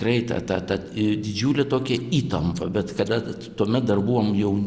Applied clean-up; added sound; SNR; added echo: neural separator model SepFormer DNS4.